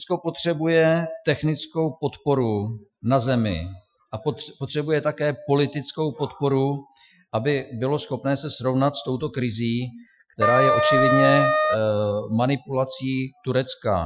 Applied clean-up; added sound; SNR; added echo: classical method Wiener filter.